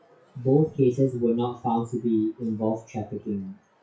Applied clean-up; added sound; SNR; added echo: classical method WPE with log-MMSE.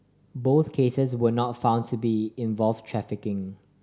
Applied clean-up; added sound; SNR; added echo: none; none; none; none.